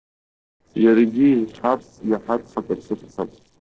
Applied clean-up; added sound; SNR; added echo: neural separator model SepFormer DNS4.